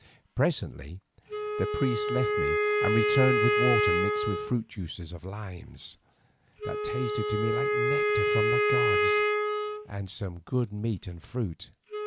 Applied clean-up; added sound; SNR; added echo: none; Wind instrument, woodwind instrument; -3 dB; none.